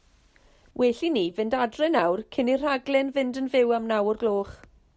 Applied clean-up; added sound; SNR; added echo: none; none; none; none.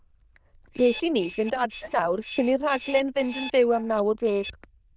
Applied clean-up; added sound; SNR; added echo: neural diffusion model UNIVERSE++.